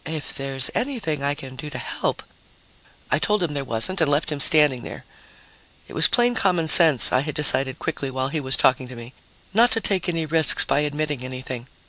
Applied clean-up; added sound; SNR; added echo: none; none; none; none.